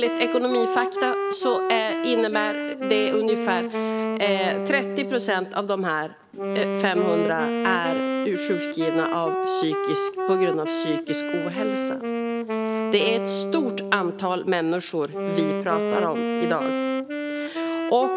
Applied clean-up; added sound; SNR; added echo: none; Wind instrument, woodwind instrument; 1 dB; none.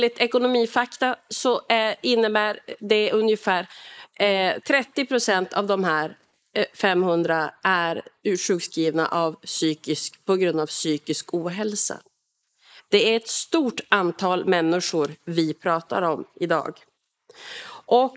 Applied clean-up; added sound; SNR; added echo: neural mask model Resemble Enhance denoiser.